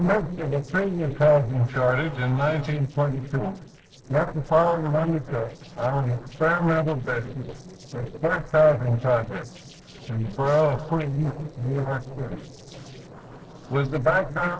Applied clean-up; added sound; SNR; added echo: neural separator model SepFormer DNS4.